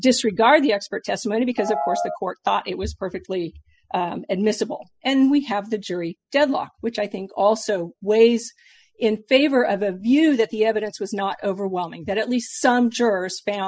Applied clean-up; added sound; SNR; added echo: classical method spectral subtraction.